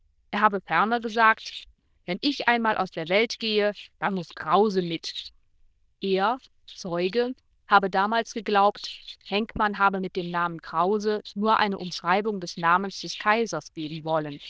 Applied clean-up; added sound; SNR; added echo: neural diffusion model UNIVERSE++.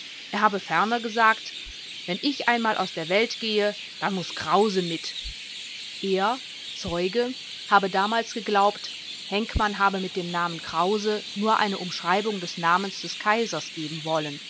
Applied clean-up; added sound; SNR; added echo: none; Chirp, tweet; 12 dB; none.